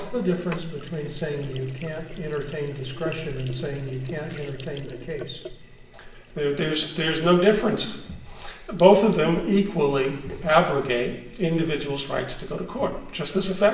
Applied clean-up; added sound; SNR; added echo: none; Sink (filling or washing); 15 dB; reverberation time 0.8 s.